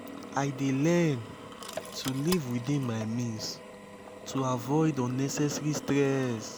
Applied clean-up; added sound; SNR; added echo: none; Drill; 12 dB; none.